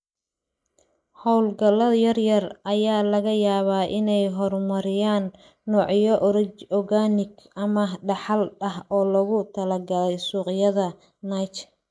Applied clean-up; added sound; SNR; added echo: neural mask model Resemble Enhance denoiser.